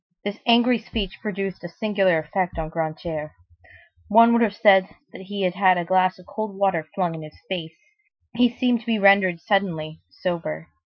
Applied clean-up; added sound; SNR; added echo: classical method Wiener filter.